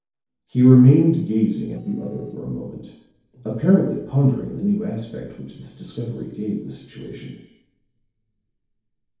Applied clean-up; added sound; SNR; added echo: neural separator model SepFormer DNS4.